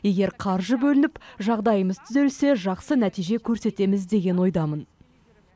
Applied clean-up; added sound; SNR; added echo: none; none; none; none.